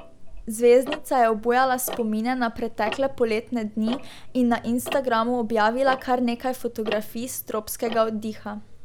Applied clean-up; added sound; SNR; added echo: none; Tick-tock; 13 dB; none.